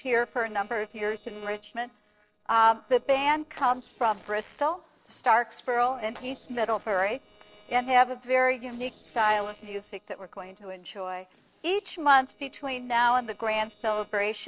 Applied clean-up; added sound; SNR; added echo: neural separator model SepFormer DNS4.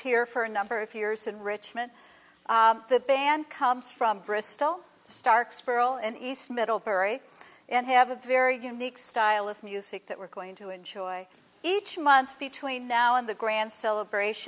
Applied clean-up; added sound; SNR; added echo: none; none; none; none.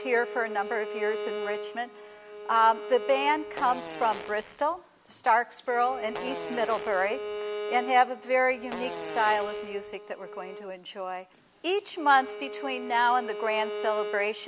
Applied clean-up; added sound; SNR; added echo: none; Bowed string instrument + Fart; 9 dB; none.